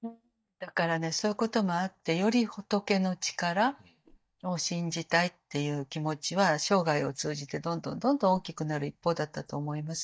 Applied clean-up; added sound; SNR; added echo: neural mask model DeepFilterNet 3.